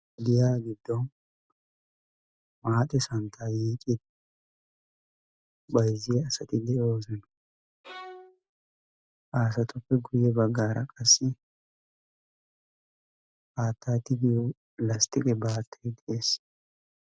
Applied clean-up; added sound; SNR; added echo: none; Bowed string instrument; 16 dB; none.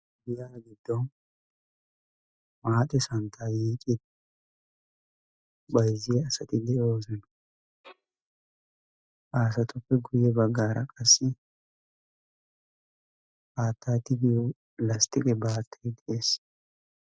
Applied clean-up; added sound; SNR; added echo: neural mask model DeepFilterNet 3.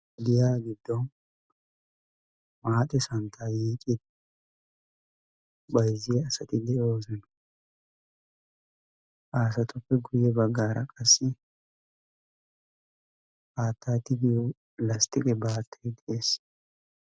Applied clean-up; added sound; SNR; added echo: none; none; none; none.